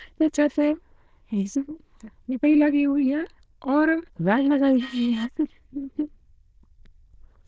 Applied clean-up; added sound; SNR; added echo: neural diffusion model UNIVERSE++.